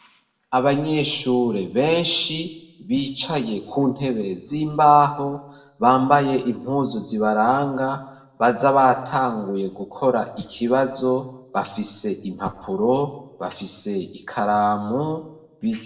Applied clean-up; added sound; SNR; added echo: neural separator model SepFormer DNS4.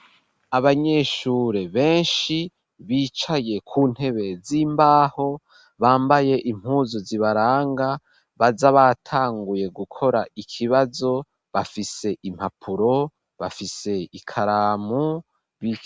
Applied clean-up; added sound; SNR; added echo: none; none; none; none.